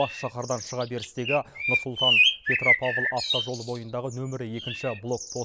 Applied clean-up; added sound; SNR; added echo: none; Bird; -3 dB; none.